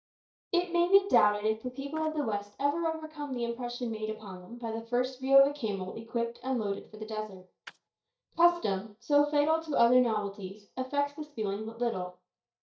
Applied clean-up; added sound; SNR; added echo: neural mask model DeepFilterNet 3.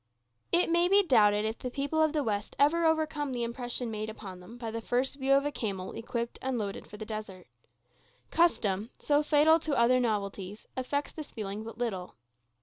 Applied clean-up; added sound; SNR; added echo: none; none; none; none.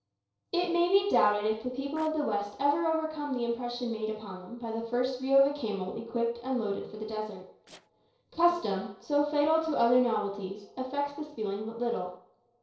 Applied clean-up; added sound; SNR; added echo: neural separator model SepFormer DNS4.